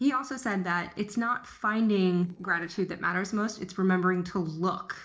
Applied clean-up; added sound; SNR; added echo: neural separator model SepFormer DNS4.